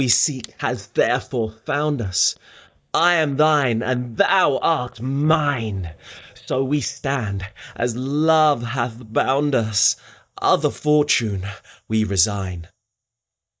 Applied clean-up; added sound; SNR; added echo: neural mask model DeepFilterNet 3.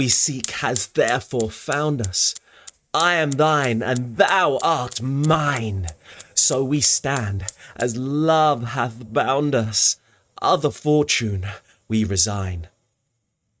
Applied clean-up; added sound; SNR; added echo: neural mask model RNNoise.